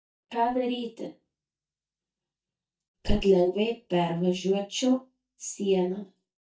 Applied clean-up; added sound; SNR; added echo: neural mask model DeepFilterNet 3.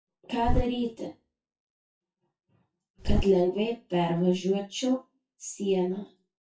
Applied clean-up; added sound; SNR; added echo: classical method WPE with log-MMSE.